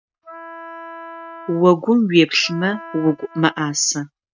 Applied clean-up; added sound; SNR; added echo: neural mask model RNNoise.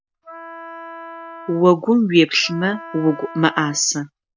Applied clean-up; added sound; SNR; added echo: none; Wind instrument, woodwind instrument; 17 dB; none.